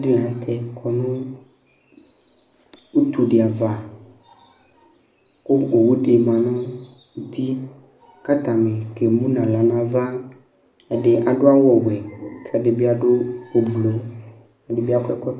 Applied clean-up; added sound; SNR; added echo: none; none; none; none.